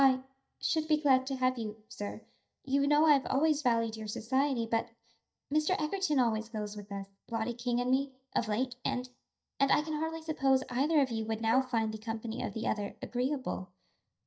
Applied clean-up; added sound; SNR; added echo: neural mask model DeepFilterNet 3.